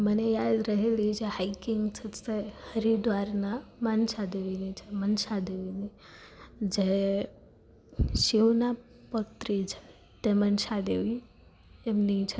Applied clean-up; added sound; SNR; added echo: none; none; none; none.